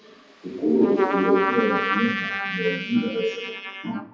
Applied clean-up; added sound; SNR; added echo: classical method WPE with log-MMSE.